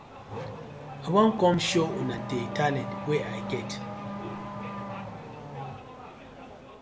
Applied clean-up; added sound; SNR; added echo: none; Race car, auto racing / Accelerating, revving, vroom; 7 dB; none.